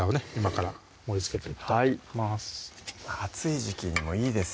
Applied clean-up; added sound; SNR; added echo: none; none; none; none.